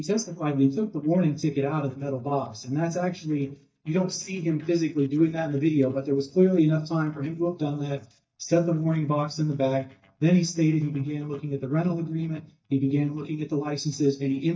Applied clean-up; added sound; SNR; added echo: neural mask model DeepFilterNet 3.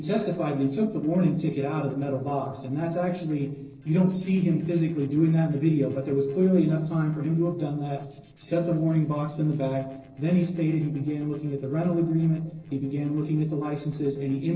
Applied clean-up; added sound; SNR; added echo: neural separator model SepFormer DNS4.